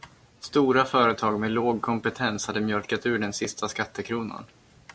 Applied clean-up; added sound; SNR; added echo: none; none; none; none.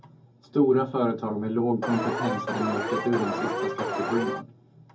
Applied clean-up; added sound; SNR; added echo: none; Alarm; 2 dB; reverberation time 0.4 s.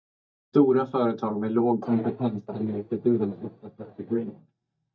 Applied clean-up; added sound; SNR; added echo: neural mask model DeepFilterNet 3.